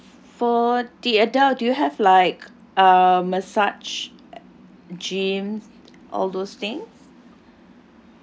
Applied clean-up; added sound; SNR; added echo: none; none; none; none.